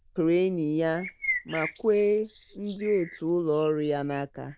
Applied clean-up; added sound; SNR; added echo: neural diffusion model UNIVERSE++.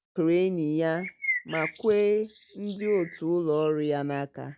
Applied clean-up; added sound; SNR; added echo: none; Bird; 11 dB; none.